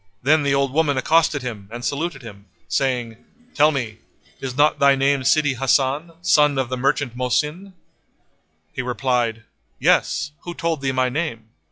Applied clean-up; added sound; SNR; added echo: classical method log-MMSE.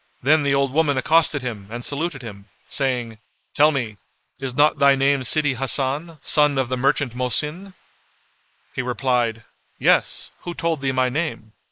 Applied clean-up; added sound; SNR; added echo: neural mask model Resemble Enhance denoiser.